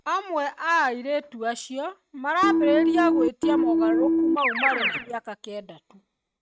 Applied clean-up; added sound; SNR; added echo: neural mask model RNNoise.